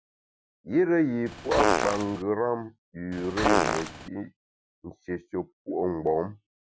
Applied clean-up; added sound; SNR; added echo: none; Fart; -2 dB; none.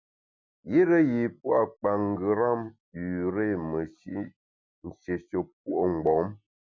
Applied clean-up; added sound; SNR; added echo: none; none; none; none.